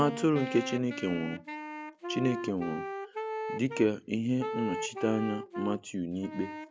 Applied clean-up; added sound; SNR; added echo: none; Wind instrument, woodwind instrument; 7 dB; none.